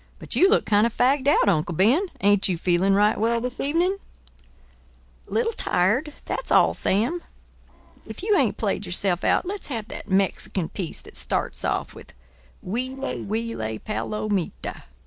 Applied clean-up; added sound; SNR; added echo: neural separator model SepFormer DNS4.